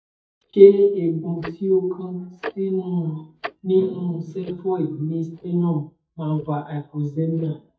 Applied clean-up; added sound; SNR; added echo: neural mask model DeepFilterNet 3.